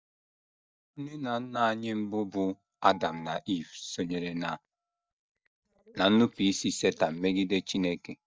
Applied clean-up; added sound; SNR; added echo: neural mask model DeepFilterNet 3.